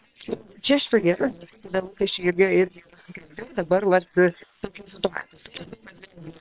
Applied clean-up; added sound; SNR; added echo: neural separator model SepFormer WHAM!.